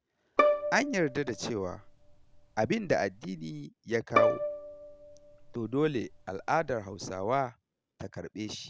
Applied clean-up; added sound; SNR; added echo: none; Bowed string instrument; 1 dB; none.